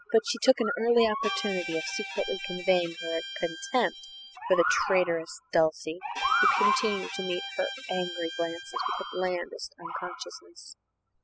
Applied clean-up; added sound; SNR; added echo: classical method spectral subtraction.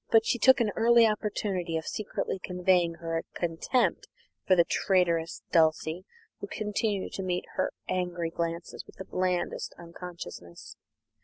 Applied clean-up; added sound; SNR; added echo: none; none; none; none.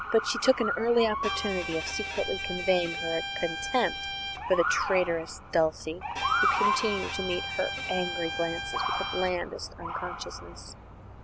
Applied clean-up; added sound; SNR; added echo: none; Bowed string instrument + Motor vehicle (road) / Siren; 2 dB; none.